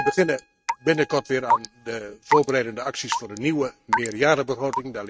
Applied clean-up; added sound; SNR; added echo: neural mask model RNNoise.